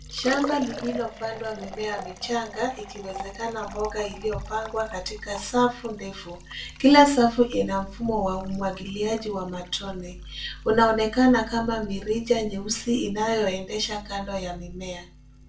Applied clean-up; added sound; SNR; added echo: none; Liquid; 17 dB; reverberation time 0.3 s.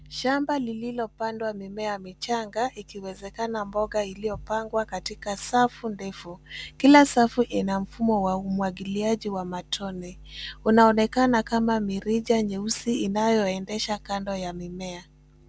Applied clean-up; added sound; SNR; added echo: none; none; none; none.